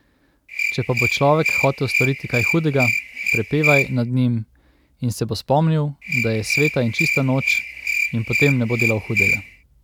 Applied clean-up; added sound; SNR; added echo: none; Cricket; 1 dB; none.